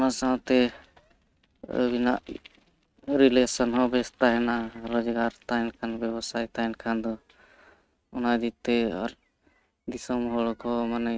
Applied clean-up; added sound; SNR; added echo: neural mask model RNNoise.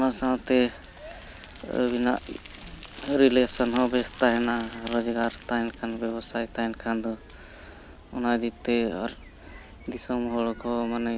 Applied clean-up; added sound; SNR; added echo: none; Bicycle; 18 dB; none.